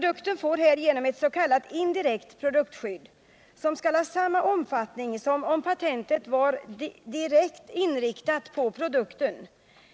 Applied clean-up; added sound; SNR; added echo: none; none; none; none.